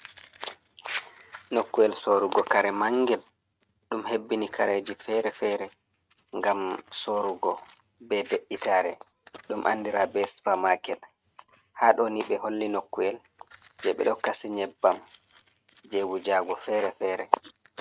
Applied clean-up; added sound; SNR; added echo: neural mask model RNNoise.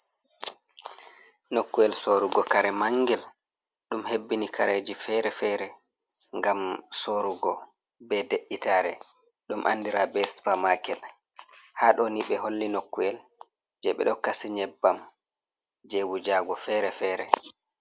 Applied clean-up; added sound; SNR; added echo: none; none; none; none.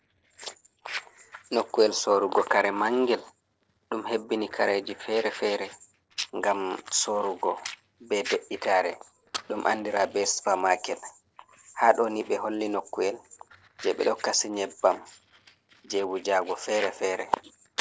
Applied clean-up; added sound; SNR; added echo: neural separator model SepFormer DNS4.